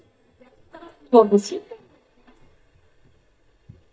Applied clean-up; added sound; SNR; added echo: neural mask model DeepFilterNet 3.